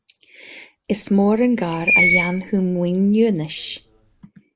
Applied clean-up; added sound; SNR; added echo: none; Screech; 3 dB; none.